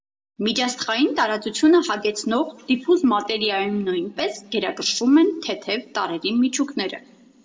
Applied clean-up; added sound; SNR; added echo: none; none; none; reverberation time 0.4 s.